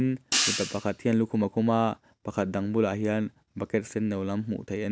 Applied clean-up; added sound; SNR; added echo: none; Hi-hat; 4 dB; none.